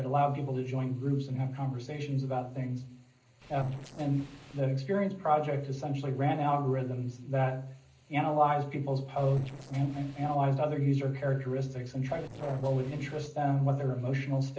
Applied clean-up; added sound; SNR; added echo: neural separator model SepFormer DNS4.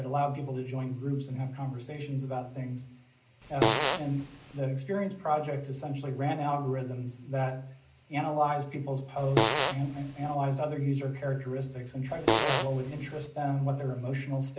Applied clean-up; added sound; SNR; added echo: none; Fart; -2 dB; reverberation time 0.5 s.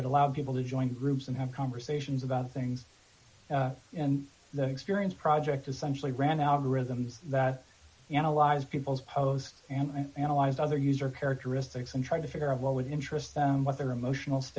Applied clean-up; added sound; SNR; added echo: none; none; none; none.